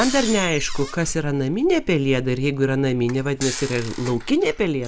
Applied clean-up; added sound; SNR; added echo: none; Microwave oven; 15 dB; none.